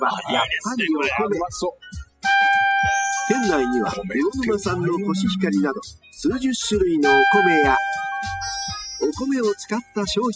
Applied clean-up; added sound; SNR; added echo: classical method spectral subtraction.